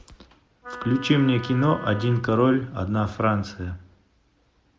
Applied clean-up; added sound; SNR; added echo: none; Wind instrument, woodwind instrument; 15 dB; none.